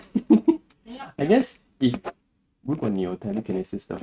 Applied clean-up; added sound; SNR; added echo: neural mask model RNNoise.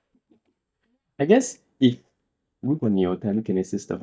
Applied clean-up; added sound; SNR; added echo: neural mask model DeepFilterNet 3.